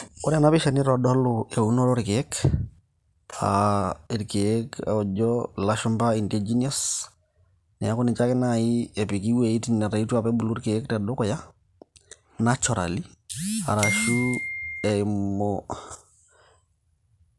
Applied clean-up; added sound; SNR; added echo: none; none; none; none.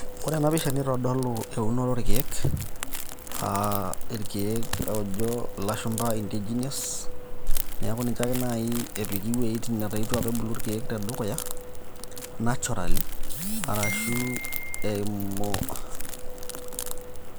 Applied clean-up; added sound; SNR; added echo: none; Crackle; -4 dB; none.